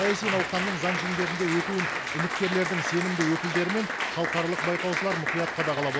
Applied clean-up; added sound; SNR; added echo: none; Applause; 1 dB; none.